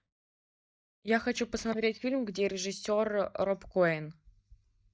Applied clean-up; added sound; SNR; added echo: neural mask model DeepFilterNet 3.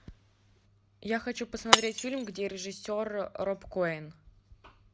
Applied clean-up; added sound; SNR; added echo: none; Shatter; -3 dB; none.